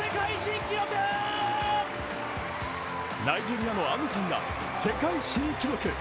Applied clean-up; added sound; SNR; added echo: none; none; none; none.